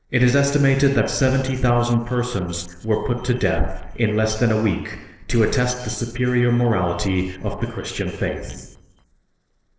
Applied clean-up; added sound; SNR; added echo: neural separator model SepFormer DNS4.